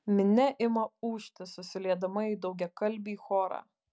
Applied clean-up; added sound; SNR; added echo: none; none; none; none.